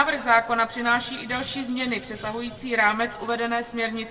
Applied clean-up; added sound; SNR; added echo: none; Boiling; 19 dB; reverberation time 1.3 s.